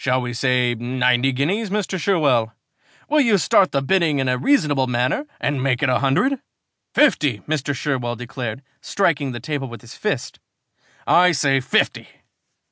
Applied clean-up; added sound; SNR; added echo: none; none; none; none.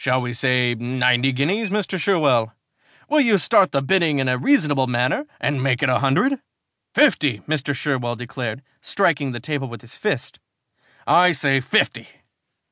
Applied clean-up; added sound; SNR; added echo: none; Squeak / Dishes, pots, and pans; 12 dB; none.